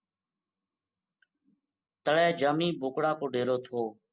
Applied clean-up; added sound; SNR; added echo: none; none; none; none.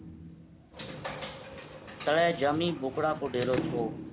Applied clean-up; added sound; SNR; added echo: none; Sliding door / Slam; 8 dB; none.